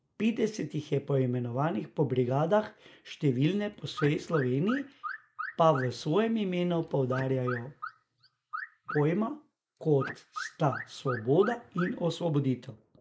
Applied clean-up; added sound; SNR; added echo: neural mask model Resemble Enhance denoiser.